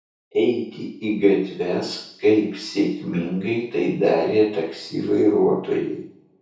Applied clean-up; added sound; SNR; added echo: none; none; none; reverberation time 0.6 s.